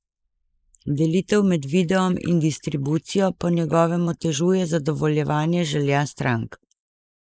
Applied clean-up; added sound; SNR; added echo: neural mask model Resemble Enhance denoiser.